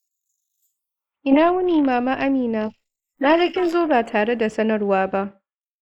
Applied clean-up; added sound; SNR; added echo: neural mask model Resemble Enhance denoiser.